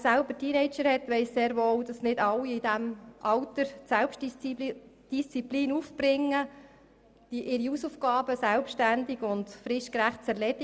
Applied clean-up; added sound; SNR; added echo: none; none; none; none.